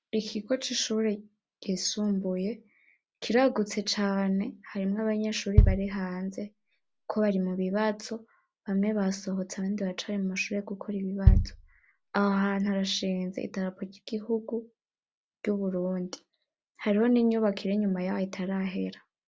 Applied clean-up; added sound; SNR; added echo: none; Bass drum; -3 dB; none.